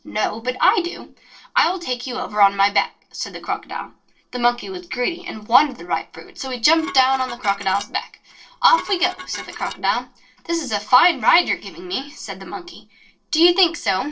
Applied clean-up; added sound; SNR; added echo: neural separator model SepFormer DNS4.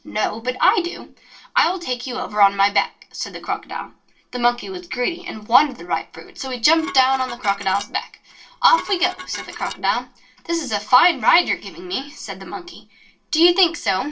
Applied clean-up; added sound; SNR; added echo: none; Dishes, pots, and pans; 15 dB; reverberation time 0.2 s.